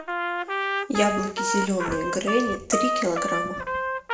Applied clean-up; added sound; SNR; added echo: none; Trumpet; 0 dB; reverberation time 0.6 s.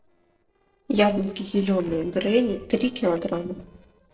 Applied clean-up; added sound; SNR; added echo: neural separator model SepFormer DNS4.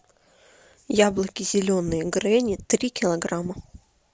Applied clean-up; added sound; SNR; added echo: none; none; none; none.